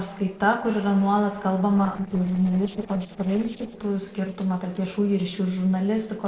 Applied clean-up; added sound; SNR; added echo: neural separator model SepFormer DNS4.